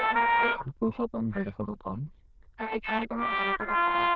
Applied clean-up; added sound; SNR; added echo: neural diffusion model UNIVERSE++.